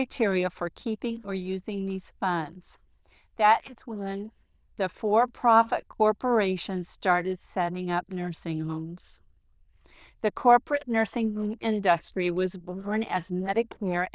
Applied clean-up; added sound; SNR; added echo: neural diffusion model UNIVERSE++.